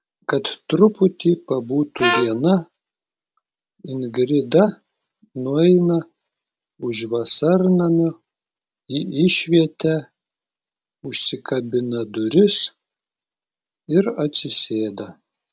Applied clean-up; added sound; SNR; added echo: none; Harmonica; 2 dB; none.